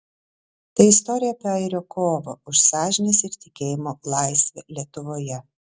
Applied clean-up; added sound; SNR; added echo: none; none; none; none.